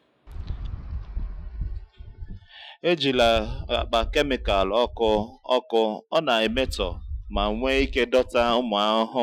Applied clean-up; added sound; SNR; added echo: classical method Wiener filter.